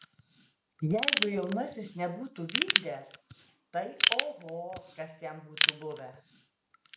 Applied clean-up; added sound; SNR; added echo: none; Ratchet, pawl / Tools; -3 dB; none.